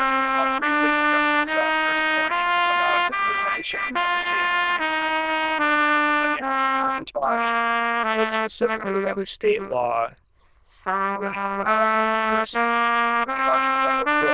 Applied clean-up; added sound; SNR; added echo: neural diffusion model UNIVERSE++.